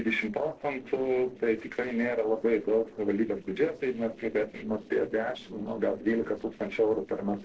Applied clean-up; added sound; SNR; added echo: neural separator model SepFormer DNS4.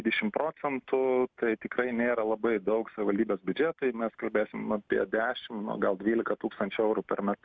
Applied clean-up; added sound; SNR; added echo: none; none; none; none.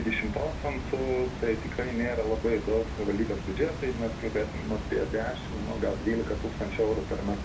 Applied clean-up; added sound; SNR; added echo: none; Water; 5 dB; reverberation time 0.3 s.